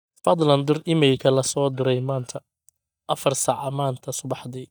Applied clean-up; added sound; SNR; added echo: neural mask model DeepFilterNet 3.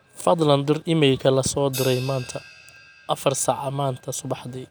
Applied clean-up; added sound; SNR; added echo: none; Crash cymbal; 20 dB; none.